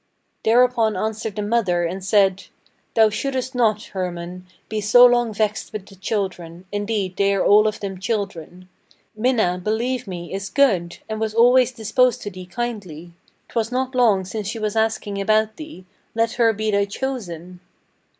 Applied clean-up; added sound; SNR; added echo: none; none; none; none.